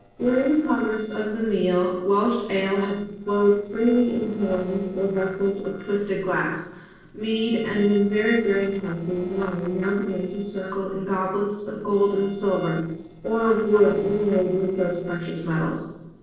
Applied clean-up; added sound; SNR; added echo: neural separator model SepFormer DNS4.